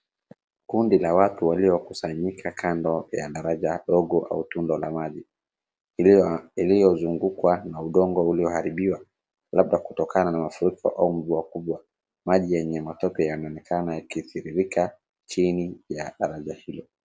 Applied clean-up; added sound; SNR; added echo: none; none; none; none.